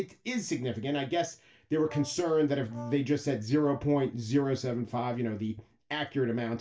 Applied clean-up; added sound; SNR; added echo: none; Brass instrument; 19 dB; reverberation time 0.2 s.